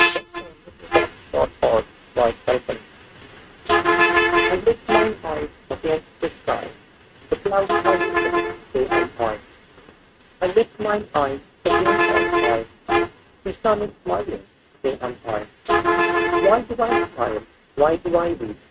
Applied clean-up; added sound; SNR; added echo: neural mask model RNNoise.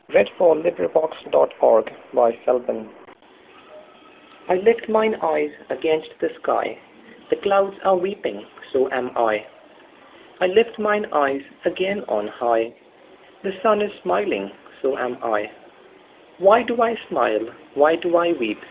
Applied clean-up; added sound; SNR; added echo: none; none; none; none.